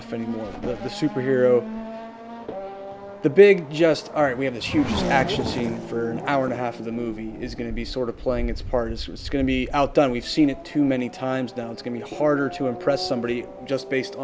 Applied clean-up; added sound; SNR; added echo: none; Race car, auto racing / Accelerating, revving, vroom; 9 dB; none.